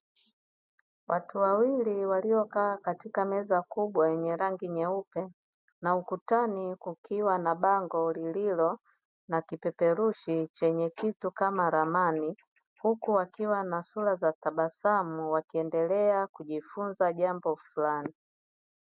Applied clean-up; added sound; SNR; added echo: none; none; none; none.